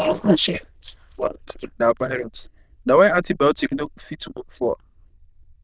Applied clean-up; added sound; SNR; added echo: neural diffusion model UNIVERSE++.